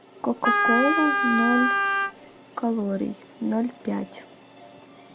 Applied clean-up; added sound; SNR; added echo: none; Wind instrument, woodwind instrument; -4 dB; none.